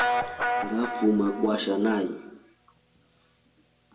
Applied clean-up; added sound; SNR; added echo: none; Guitar; 4 dB; reverberation time 0.2 s.